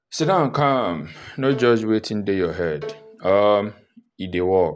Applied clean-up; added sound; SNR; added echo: none; Bowed string instrument; 18 dB; none.